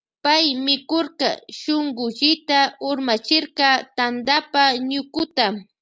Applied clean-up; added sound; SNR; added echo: none; none; none; none.